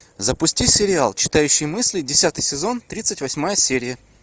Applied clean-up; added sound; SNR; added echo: none; none; none; none.